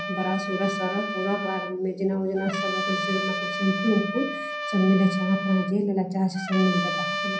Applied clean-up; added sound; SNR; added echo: none; Trumpet; 5 dB; reverberation time 0.6 s.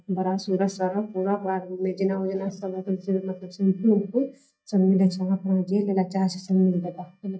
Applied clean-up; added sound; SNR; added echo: neural mask model DeepFilterNet 3.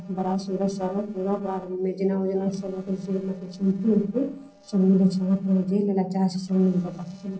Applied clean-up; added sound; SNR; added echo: neural separator model SepFormer DNS4.